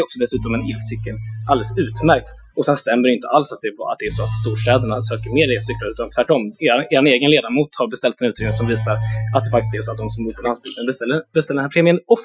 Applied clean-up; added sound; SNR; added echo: classical method Wiener filter.